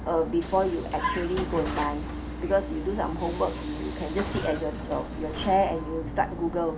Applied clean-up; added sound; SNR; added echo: none; Vehicle; 5 dB; reverberation time 0.3 s.